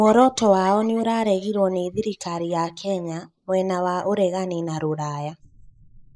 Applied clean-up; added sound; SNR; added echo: neural mask model Resemble Enhance denoiser.